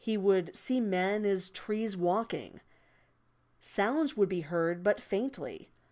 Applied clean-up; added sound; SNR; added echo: none; none; none; none.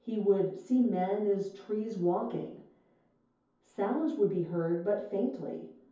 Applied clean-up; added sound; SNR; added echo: none; none; none; reverberation time 0.6 s.